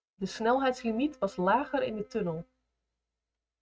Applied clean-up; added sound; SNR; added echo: neural mask model RNNoise.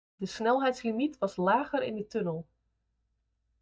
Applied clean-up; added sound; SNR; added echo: neural mask model DeepFilterNet 3.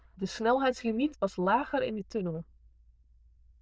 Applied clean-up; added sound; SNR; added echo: neural diffusion model UNIVERSE++.